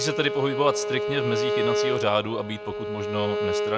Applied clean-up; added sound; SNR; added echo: none; Bowed string instrument; 0 dB; none.